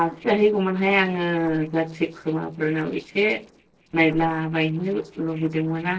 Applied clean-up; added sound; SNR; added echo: neural separator model SepFormer DNS4.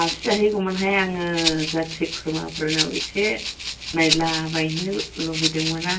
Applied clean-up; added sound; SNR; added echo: none; Rattle (instrument); 5 dB; reverberation time 0.1 s.